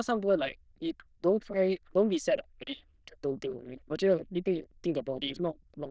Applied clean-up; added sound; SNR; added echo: neural diffusion model UNIVERSE++.